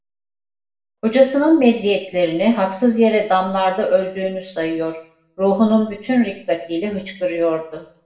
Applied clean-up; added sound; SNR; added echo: none; none; none; reverberation time 0.6 s.